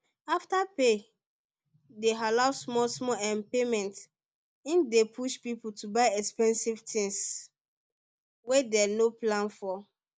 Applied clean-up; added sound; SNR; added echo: none; none; none; none.